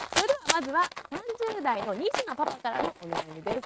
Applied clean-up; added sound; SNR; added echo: neural mask model RNNoise.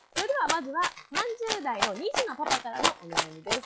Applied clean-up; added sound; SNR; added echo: classical method log-MMSE.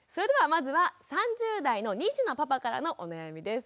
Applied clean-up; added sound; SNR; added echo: none; none; none; none.